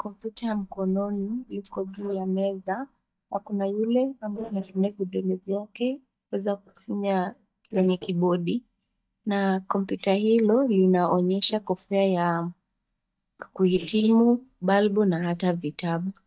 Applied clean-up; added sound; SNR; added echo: neural mask model DeepFilterNet 3.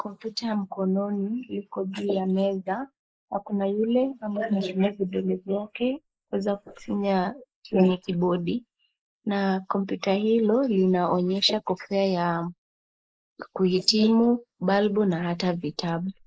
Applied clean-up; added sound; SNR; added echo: neural mask model Resemble Enhance denoiser.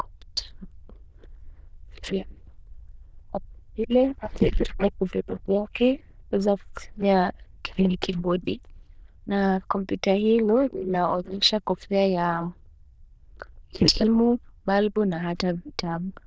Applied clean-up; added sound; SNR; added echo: neural diffusion model UNIVERSE++.